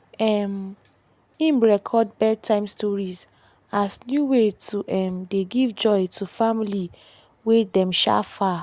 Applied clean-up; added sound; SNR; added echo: none; none; none; none.